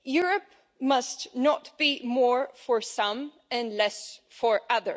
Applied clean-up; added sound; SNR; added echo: none; none; none; none.